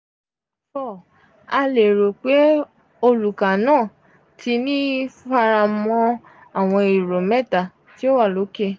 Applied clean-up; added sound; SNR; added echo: none; none; none; none.